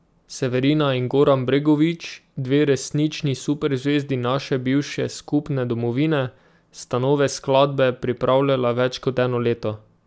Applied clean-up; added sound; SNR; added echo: none; none; none; none.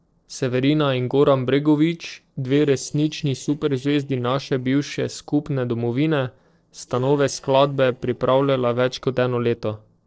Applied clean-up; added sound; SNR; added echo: neural separator model SepFormer DNS4.